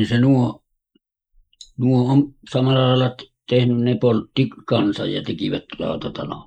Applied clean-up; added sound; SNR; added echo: neural mask model Resemble Enhance denoiser.